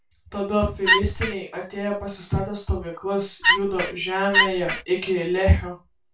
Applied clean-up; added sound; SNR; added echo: none; Wood; -4 dB; reverberation time 0.2 s.